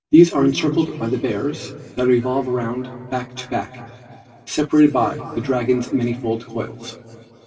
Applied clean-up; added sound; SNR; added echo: none; none; none; reverberation time 3.0 s.